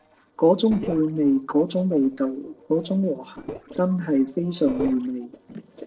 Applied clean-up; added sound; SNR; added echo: neural separator model SepFormer DNS4.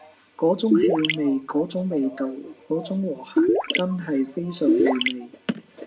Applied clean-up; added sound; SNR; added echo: none; Gurgling; -4 dB; reverberation time 0.4 s.